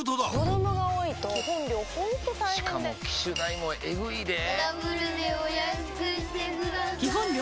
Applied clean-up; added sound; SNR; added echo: none; none; none; none.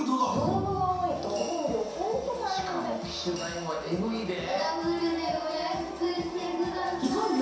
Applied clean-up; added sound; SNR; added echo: none; none; none; reverberation time 0.7 s.